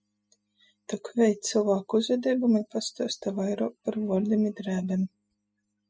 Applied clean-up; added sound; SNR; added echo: classical method spectral subtraction.